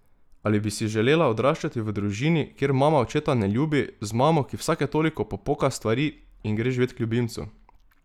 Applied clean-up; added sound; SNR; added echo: none; none; none; none.